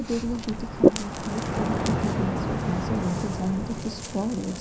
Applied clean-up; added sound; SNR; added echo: none; Ocean; -3 dB; reverberation time 0.4 s.